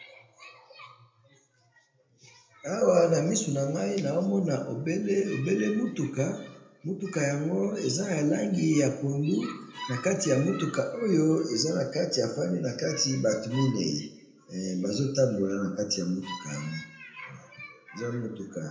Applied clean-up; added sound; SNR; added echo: none; Bowed string instrument; 16 dB; reverberation time 0.7 s.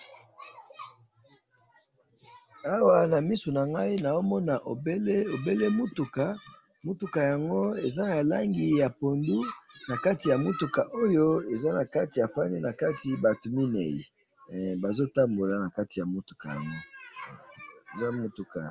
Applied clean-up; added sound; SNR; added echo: none; none; none; none.